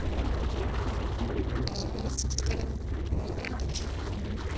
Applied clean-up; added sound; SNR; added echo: neural separator model SepFormer DNS4.